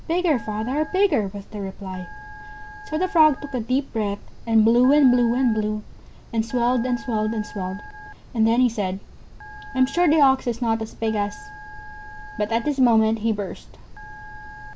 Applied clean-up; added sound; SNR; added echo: none; Telephone; 19 dB; none.